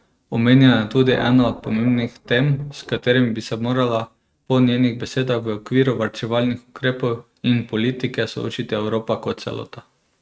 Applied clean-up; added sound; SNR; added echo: neural mask model RNNoise.